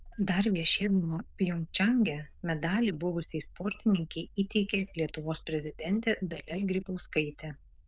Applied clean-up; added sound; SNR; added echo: neural diffusion model UNIVERSE++.